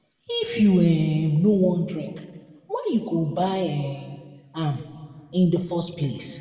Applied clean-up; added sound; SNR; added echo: none; none; none; reverberation time 1.4 s.